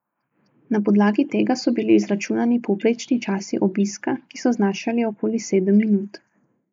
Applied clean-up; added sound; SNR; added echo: neural mask model Resemble Enhance denoiser.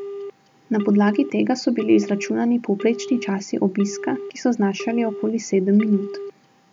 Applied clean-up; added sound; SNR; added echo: none; Telephone; 13 dB; none.